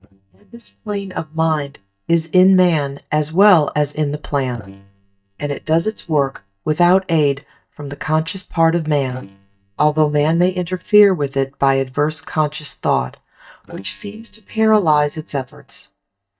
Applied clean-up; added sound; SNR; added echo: neural mask model DeepFilterNet 3.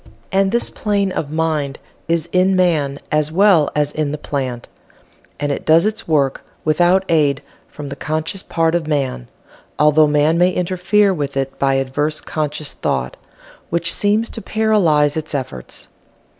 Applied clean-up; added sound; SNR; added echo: none; none; none; none.